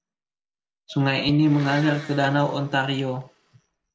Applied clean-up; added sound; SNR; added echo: none; Domestic sounds, home sounds; 17 dB; none.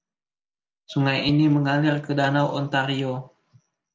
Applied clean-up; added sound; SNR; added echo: none; none; none; none.